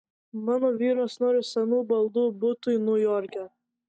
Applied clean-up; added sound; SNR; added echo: neural mask model DeepFilterNet 3.